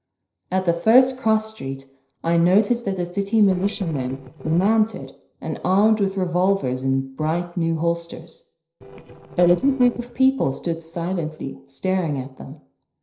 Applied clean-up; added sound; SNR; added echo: neural separator model SepFormer DNS4.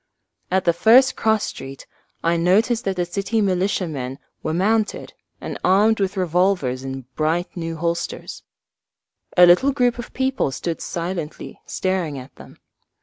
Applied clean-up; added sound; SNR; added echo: none; none; none; none.